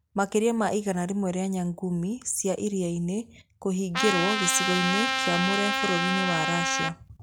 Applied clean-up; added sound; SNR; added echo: none; Trumpet; -1 dB; none.